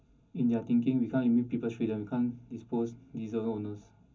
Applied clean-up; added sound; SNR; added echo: none; none; none; reverberation time 0.3 s.